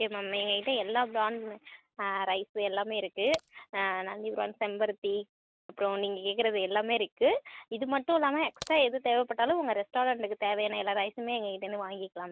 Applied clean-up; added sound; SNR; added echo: neural mask model RNNoise.